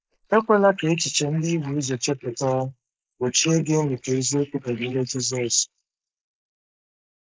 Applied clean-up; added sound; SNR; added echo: neural mask model Resemble Enhance denoiser.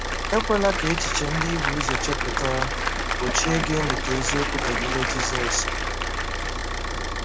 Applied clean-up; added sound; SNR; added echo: none; Idling / Car + Applause; -2 dB; none.